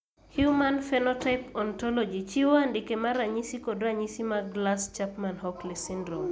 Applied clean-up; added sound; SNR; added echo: none; none; none; none.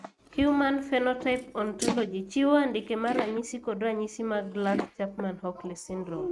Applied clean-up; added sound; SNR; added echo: neural mask model RNNoise.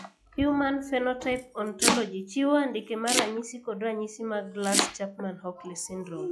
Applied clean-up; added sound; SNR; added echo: classical method log-MMSE.